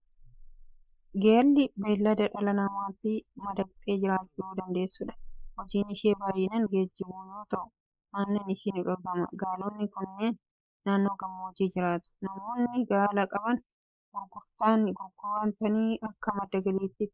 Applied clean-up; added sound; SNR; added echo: neural mask model Resemble Enhance denoiser.